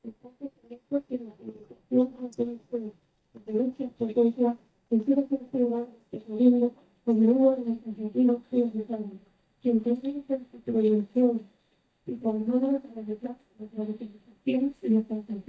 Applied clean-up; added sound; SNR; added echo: neural mask model DeepFilterNet 3.